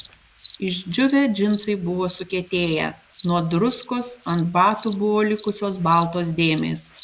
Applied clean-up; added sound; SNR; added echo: none; Cricket; 5 dB; none.